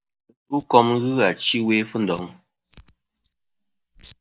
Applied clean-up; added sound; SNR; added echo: neural mask model DeepFilterNet 3.